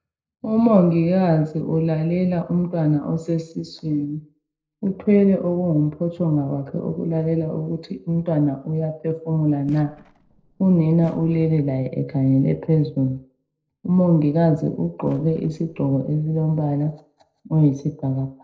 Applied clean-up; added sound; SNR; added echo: neural separator model SepFormer DNS4.